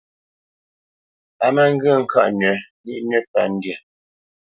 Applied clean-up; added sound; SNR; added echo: none; none; none; none.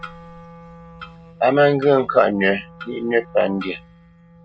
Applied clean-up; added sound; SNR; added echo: none; Clock + Wind instrument, woodwind instrument; 20 dB; none.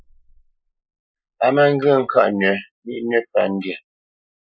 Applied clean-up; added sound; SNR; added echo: neural mask model Resemble Enhance denoiser.